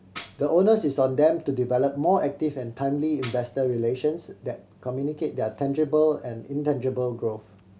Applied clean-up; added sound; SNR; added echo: none; Tambourine; 4 dB; none.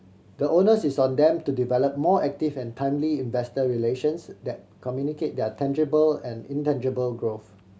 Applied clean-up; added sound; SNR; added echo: none; none; none; none.